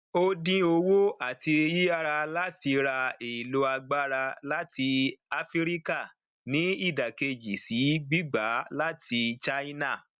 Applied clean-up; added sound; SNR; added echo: none; none; none; none.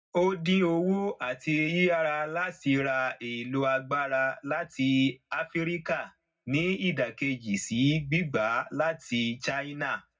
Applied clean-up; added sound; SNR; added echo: none; none; none; reverberation time 0.4 s.